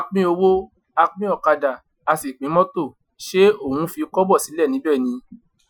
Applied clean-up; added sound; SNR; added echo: classical method Wiener filter.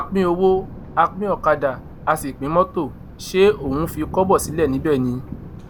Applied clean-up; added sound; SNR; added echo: none; Thunder; 14 dB; none.